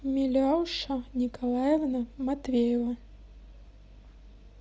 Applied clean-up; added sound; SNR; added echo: none; none; none; none.